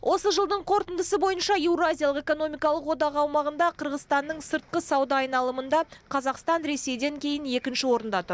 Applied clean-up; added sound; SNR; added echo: none; none; none; none.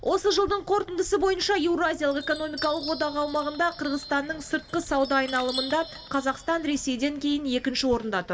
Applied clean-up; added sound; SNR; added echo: none; Chime; 16 dB; reverberation time 0.3 s.